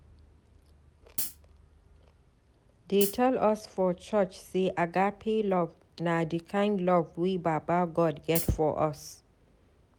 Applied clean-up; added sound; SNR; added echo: none; Hi-hat; 5 dB; none.